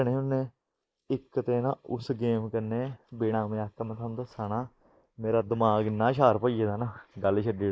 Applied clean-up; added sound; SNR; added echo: neural mask model Resemble Enhance denoiser.